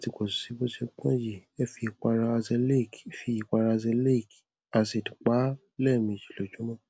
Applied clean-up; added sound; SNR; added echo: none; none; none; none.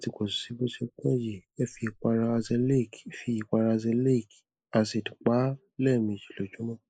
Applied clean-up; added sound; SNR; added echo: neural mask model Resemble Enhance denoiser.